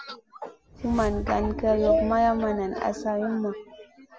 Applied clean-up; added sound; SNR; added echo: none; Whoosh, swoosh, swish; 13 dB; none.